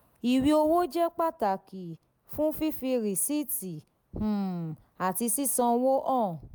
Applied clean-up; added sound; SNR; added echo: none; none; none; none.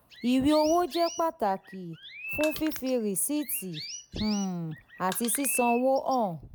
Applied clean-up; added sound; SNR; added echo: none; Crushing + Chirp, tweet; 14 dB; none.